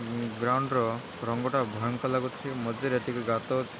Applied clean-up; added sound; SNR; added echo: none; Stream; 12 dB; none.